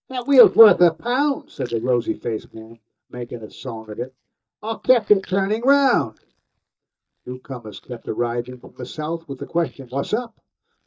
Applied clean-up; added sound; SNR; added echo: neural mask model DeepFilterNet 3.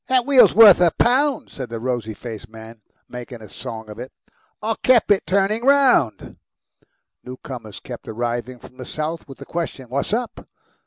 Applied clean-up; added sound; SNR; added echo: none; none; none; none.